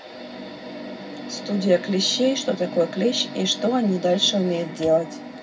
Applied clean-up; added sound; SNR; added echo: none; none; none; reverberation time 0.4 s.